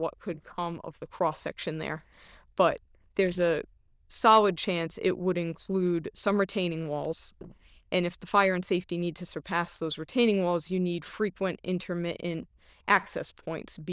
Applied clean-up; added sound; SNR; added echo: neural diffusion model UNIVERSE++.